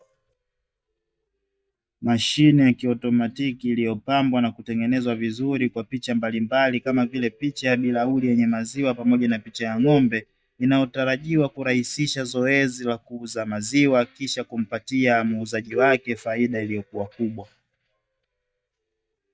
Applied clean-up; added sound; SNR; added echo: neural mask model DeepFilterNet 3.